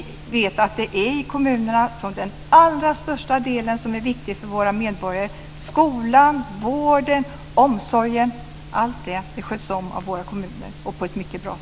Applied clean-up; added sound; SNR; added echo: none; none; none; none.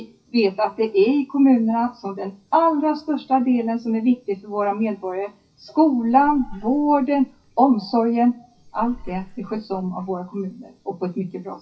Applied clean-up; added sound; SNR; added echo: classical method WPE with log-MMSE.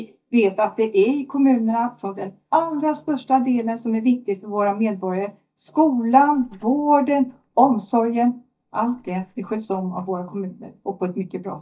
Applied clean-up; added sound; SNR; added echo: neural mask model DeepFilterNet 3.